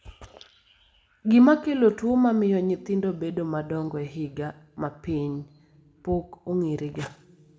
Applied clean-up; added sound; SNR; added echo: none; none; none; reverberation time 1.7 s.